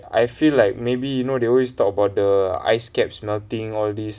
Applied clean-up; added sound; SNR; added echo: none; none; none; none.